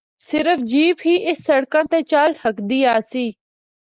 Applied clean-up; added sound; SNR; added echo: neural mask model Resemble Enhance denoiser.